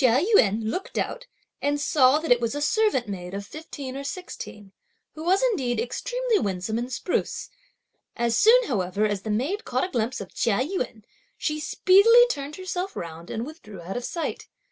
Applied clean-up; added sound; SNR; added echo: none; none; none; none.